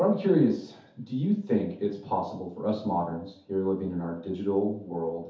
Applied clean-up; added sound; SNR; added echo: none; none; none; reverberation time 0.5 s.